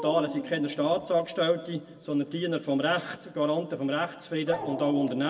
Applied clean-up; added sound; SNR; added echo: none; Dog; 13 dB; reverberation time 1.1 s.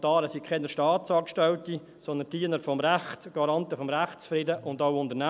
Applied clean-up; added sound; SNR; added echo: none; none; none; none.